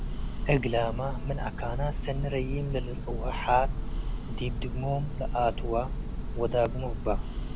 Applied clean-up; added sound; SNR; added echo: none; Church bell; 1 dB; none.